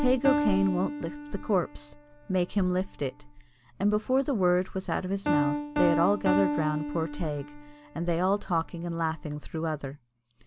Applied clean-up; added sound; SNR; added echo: none; Piano; 5 dB; none.